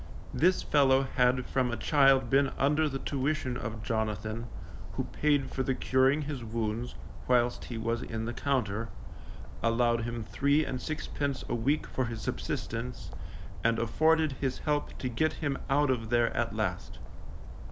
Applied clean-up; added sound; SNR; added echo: none; Bird; 6 dB; none.